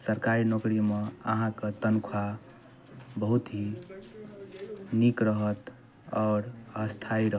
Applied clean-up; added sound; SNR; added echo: none; none; none; none.